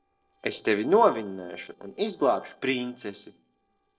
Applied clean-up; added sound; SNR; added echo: neural separator model SepFormer DNS4.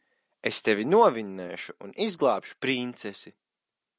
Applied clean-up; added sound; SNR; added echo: none; none; none; none.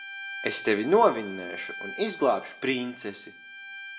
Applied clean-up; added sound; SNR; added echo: none; Bowed string instrument; 13 dB; reverberation time 0.5 s.